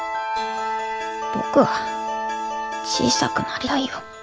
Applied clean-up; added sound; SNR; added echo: none; none; none; none.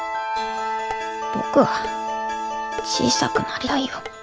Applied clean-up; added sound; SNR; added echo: none; Dishes, pots, and pans; 14 dB; none.